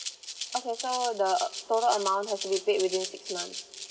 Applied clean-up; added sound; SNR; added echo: none; Rattle (instrument); 9 dB; none.